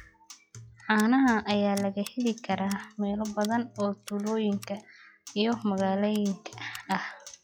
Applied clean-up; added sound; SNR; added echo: classical method log-MMSE.